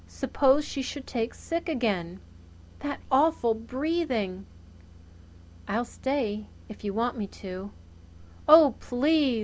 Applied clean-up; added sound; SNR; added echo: none; none; none; none.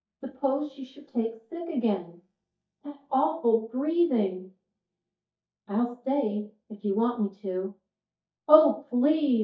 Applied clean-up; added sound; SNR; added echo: neural mask model DeepFilterNet 3.